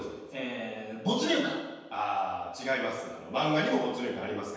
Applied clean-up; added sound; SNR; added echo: none; none; none; reverberation time 1.2 s.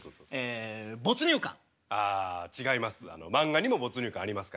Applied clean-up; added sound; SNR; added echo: none; none; none; none.